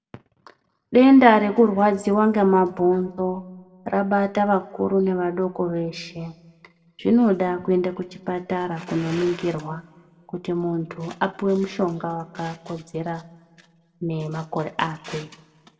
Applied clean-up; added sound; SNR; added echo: none; none; none; reverberation time 1.0 s.